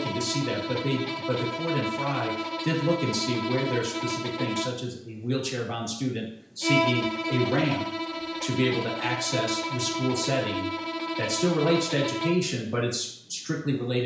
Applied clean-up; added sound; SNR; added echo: none; Bowed string instrument; 4 dB; reverberation time 0.5 s.